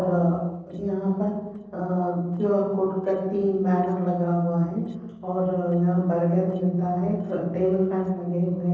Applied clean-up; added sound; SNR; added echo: neural separator model SepFormer DNS4.